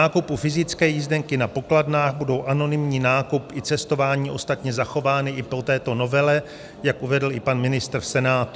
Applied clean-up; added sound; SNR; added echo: none; none; none; none.